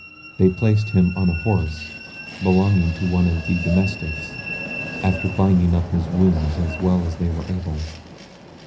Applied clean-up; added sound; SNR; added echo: none; Train; 12 dB; reverberation time 0.4 s.